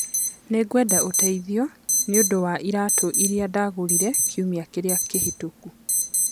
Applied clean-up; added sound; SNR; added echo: none; Alarm; 0 dB; none.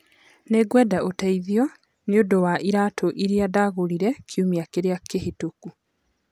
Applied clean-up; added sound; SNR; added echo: none; none; none; none.